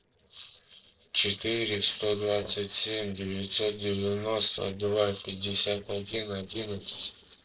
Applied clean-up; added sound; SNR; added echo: neural separator model SepFormer DNS4.